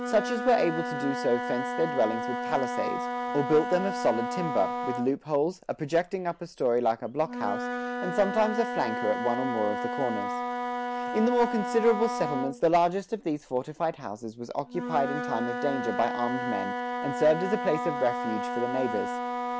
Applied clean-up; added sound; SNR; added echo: none; Wind instrument, woodwind instrument; 4 dB; none.